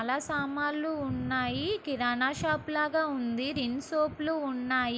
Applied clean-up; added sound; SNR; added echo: none; none; none; none.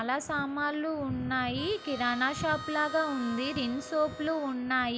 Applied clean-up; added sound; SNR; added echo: none; Harmonica; 12 dB; none.